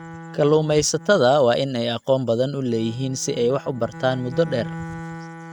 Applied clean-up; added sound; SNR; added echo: neural mask model RNNoise.